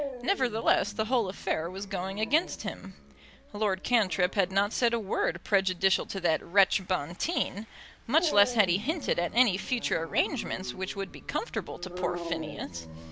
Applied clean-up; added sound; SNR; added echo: none; Dog; 13 dB; none.